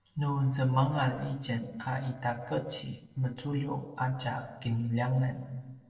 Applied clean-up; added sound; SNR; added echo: neural separator model SepFormer DNS4.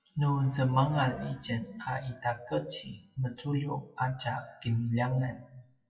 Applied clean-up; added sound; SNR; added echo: classical method WPE with log-MMSE.